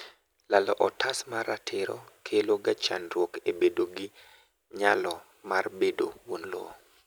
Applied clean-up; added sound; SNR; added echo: none; none; none; none.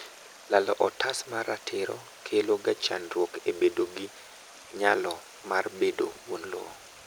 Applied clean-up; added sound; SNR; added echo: none; Stream; 19 dB; none.